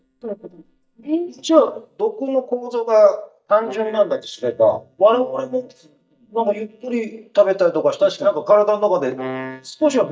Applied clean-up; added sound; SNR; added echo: neural mask model DeepFilterNet 3.